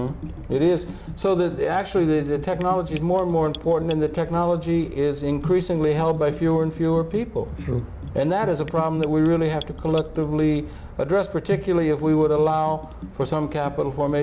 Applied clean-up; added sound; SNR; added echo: none; Bathtub (filling or washing) / Gurgling; 15 dB; none.